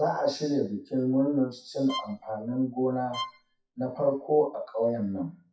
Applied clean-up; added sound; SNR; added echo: classical method WPE with log-MMSE.